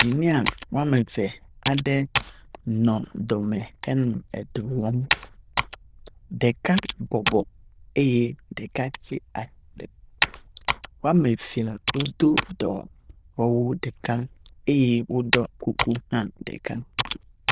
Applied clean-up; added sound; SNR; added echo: neural diffusion model UNIVERSE++.